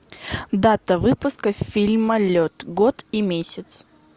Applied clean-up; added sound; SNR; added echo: none; none; none; none.